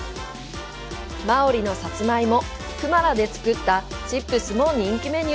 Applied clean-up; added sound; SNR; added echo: none; none; none; none.